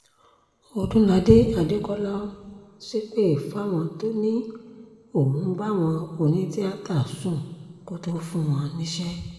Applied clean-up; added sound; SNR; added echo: none; none; none; reverberation time 1.4 s.